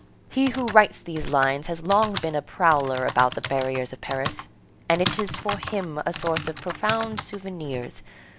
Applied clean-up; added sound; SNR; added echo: none; Typing; 11 dB; none.